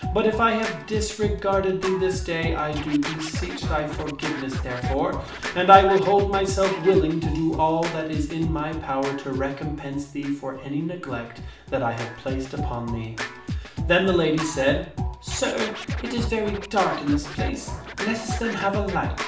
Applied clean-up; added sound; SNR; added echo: none; Scratching (performance technique); 7 dB; reverberation time 0.5 s.